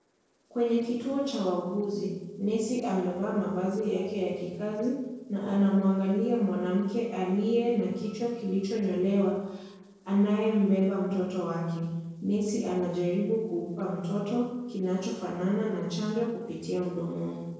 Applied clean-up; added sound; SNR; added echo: neural separator model SepFormer DNS4.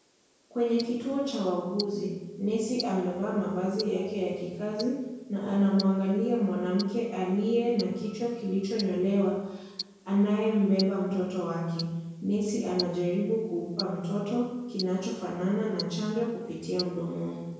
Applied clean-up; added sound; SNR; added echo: none; Tick-tock; 17 dB; reverberation time 1.0 s.